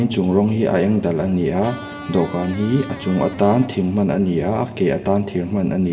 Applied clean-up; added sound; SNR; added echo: none; Electric guitar; 15 dB; reverberation time 2.5 s.